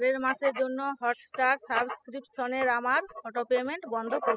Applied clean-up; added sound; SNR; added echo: classical method spectral subtraction.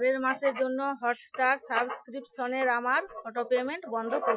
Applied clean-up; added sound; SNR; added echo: classical method Wiener filter.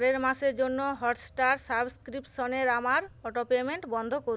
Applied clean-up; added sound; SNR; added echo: none; none; none; none.